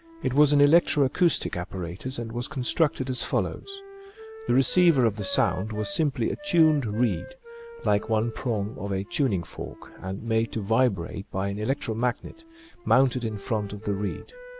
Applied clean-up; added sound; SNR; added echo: none; Wind instrument, woodwind instrument; 19 dB; none.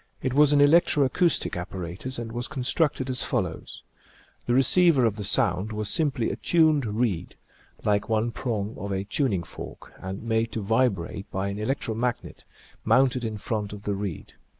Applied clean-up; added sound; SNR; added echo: neural mask model Resemble Enhance denoiser.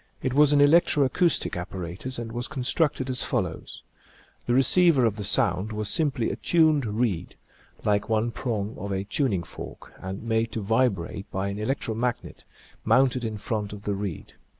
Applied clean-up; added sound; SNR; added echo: none; none; none; none.